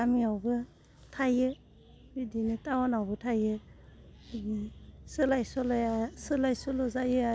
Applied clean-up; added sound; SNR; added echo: none; none; none; none.